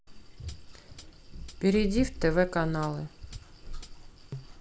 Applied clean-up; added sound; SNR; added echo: none; Hi-hat; 19 dB; none.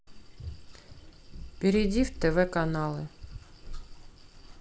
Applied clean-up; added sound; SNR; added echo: none; none; none; none.